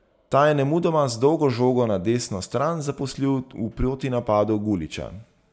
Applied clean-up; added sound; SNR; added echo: none; none; none; none.